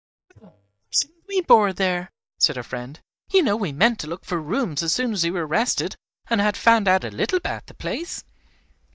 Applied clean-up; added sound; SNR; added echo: neural mask model DeepFilterNet 3.